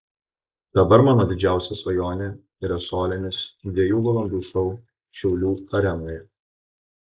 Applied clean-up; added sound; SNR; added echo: neural mask model Resemble Enhance denoiser.